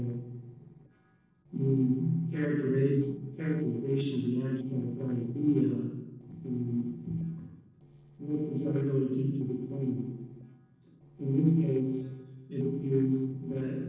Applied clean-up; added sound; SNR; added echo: neural separator model SepFormer DNS4.